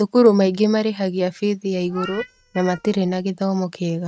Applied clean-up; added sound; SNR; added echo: neural mask model RNNoise.